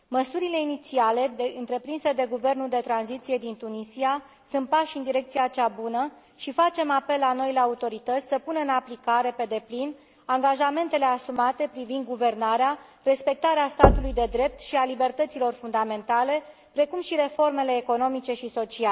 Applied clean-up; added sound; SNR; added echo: none; Knock / Wood / Percussion; -1 dB; none.